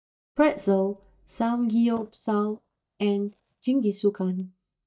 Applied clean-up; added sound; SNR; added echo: neural mask model DeepFilterNet 3.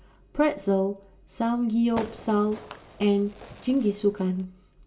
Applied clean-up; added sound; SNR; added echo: none; Fireworks; 15 dB; reverberation time 0.2 s.